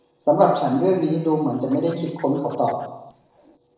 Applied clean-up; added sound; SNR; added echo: neural separator model SepFormer DNS4.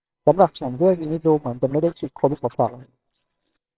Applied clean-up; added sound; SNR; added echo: neural separator model SepFormer WHAMR!.